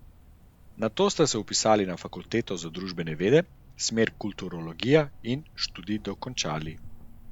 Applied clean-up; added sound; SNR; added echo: none; Cricket; 19 dB; none.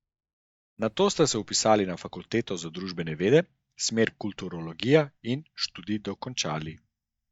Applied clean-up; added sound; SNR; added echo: neural mask model DeepFilterNet 3.